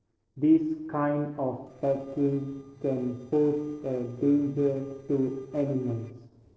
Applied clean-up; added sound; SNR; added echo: neural separator model SepFormer DNS4.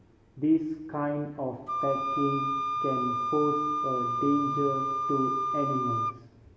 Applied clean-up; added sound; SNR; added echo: none; Wind instrument, woodwind instrument; 0 dB; reverberation time 1.3 s.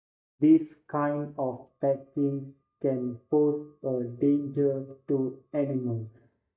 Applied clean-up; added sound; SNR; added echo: neural mask model DeepFilterNet 3.